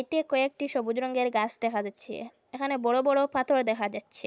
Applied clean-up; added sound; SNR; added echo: none; none; none; none.